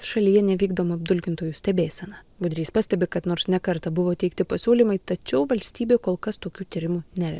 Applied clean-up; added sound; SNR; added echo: none; none; none; none.